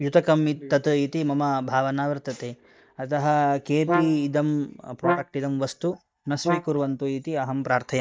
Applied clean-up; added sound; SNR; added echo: neural mask model DeepFilterNet 3.